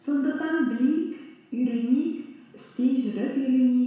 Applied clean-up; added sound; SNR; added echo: none; none; none; reverberation time 1.1 s.